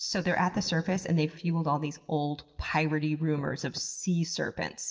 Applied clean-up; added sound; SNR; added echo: neural mask model DeepFilterNet 3.